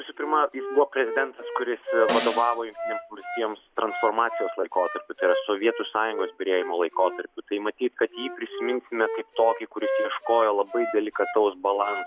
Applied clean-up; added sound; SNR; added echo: none; Wind instrument, woodwind instrument + Snare drum; 7 dB; none.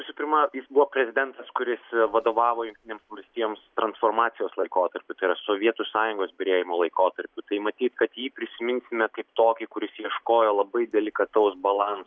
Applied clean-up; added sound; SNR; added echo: none; none; none; none.